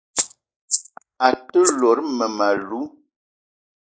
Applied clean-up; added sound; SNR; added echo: neural mask model Resemble Enhance denoiser.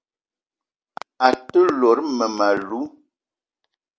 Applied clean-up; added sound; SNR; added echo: none; none; none; none.